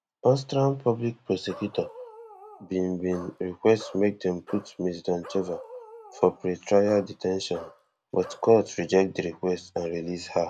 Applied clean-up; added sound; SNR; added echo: none; Bark; 19 dB; none.